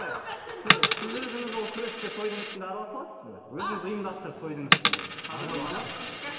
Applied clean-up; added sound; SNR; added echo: none; Coin (dropping); -4 dB; reverberation time 2.8 s.